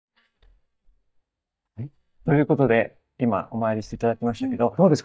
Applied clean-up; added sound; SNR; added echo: neural mask model DeepFilterNet 3.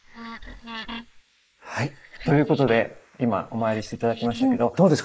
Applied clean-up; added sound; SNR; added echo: neural mask model Resemble Enhance denoiser.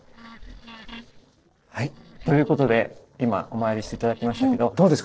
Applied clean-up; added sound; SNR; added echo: neural separator model SepFormer DNS4.